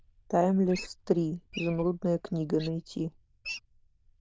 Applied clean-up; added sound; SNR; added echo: neural diffusion model UNIVERSE++.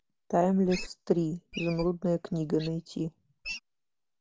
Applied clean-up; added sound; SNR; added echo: none; Wild animals; 15 dB; none.